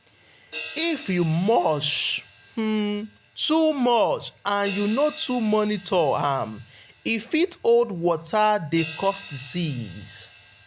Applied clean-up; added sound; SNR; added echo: none; Crash cymbal; 19 dB; none.